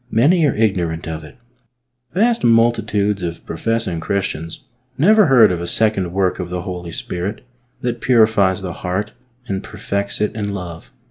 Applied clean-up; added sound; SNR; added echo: none; none; none; none.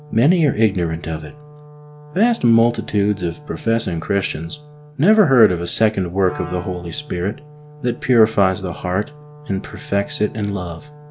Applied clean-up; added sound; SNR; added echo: none; Wind instrument, woodwind instrument; 19 dB; none.